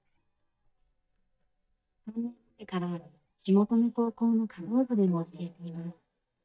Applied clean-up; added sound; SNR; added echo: neural mask model DeepFilterNet 3.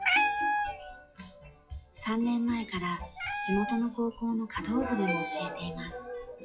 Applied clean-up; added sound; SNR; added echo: classical method WPE with log-MMSE.